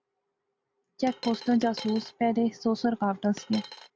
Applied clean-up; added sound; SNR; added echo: none; Coin (dropping); 14 dB; none.